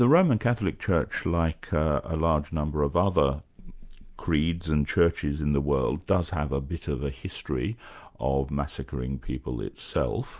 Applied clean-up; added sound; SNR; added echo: none; none; none; none.